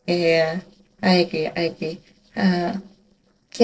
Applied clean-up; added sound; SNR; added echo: neural separator model SepFormer DNS4.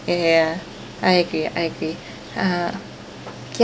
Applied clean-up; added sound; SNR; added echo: none; none; none; none.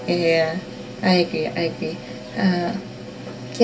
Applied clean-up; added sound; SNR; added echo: none; Bowed string instrument; 16 dB; reverberation time 0.2 s.